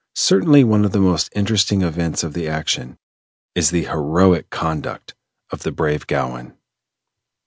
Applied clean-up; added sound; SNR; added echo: none; none; none; none.